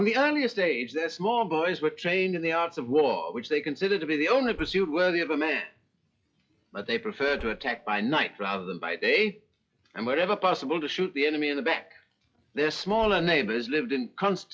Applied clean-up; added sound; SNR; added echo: classical method log-MMSE.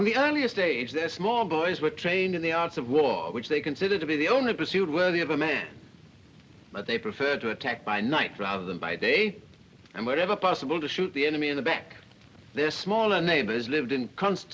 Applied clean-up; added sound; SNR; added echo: none; none; none; none.